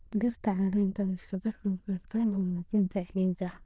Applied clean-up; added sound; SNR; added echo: neural diffusion model UNIVERSE++.